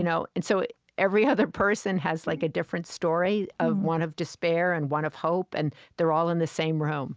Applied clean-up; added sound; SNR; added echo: none; none; none; none.